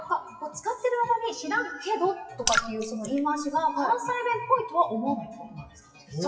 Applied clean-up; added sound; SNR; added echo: classical method WPE with log-MMSE.